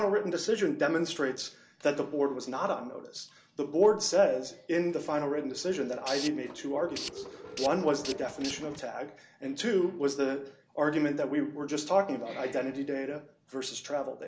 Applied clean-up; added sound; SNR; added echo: none; Tools; 12 dB; reverberation time 0.2 s.